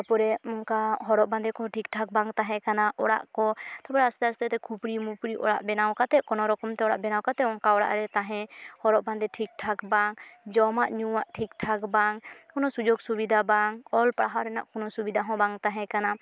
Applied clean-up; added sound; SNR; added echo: none; none; none; none.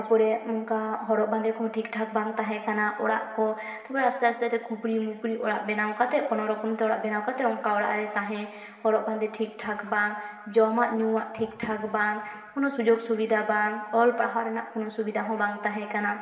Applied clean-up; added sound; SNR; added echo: none; none; none; reverberation time 2.3 s.